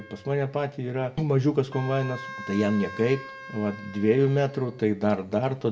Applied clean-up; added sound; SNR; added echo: none; Wind instrument, woodwind instrument; 17 dB; reverberation time 0.4 s.